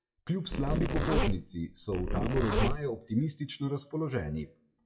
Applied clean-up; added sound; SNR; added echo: classical method WPE with log-MMSE.